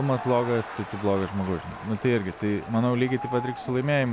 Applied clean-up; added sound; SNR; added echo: none; Crowd; 12 dB; none.